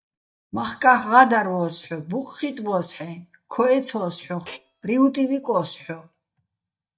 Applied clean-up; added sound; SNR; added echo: neural mask model DeepFilterNet 3.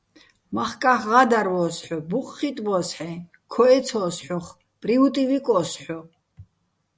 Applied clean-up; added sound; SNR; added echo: none; none; none; none.